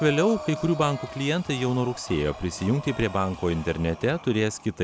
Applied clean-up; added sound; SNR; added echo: none; Breathing; 14 dB; none.